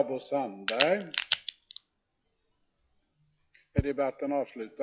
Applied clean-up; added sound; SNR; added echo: classical method log-MMSE.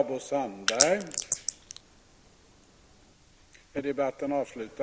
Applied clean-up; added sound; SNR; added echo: neural mask model Resemble Enhance denoiser.